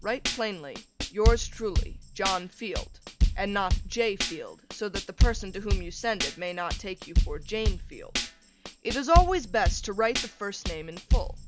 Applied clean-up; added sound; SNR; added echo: none; Tambourine / Drum / Drum kit; -2 dB; none.